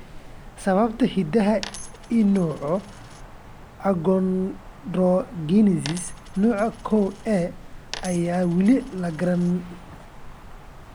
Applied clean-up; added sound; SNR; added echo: none; Coin (dropping) + Wind; 16 dB; none.